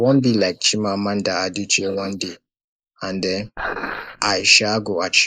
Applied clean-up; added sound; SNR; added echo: neural mask model Resemble Enhance denoiser.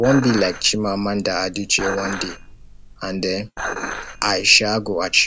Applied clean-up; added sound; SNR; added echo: none; Dishes, pots, and pans; 11 dB; none.